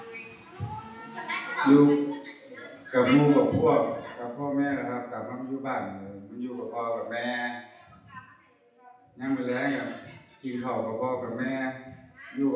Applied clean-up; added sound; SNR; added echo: none; none; none; reverberation time 0.8 s.